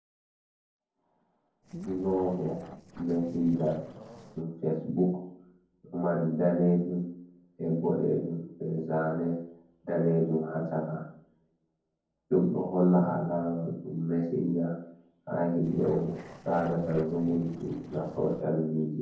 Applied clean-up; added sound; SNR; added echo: neural separator model SepFormer DNS4.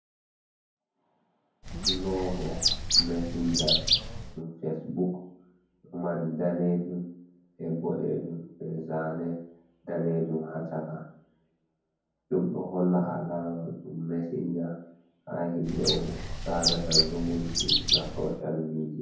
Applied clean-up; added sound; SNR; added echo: none; Bird; -4 dB; reverberation time 0.9 s.